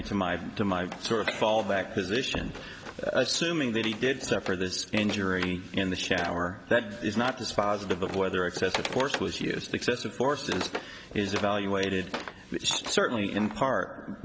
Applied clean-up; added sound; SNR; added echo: none; Wood; 12 dB; none.